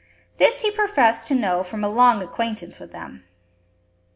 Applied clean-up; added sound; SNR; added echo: none; none; none; none.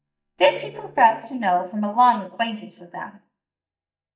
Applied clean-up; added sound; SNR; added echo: neural mask model DeepFilterNet 3.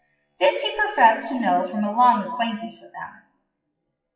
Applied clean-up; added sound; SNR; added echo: classical method WPE with log-MMSE.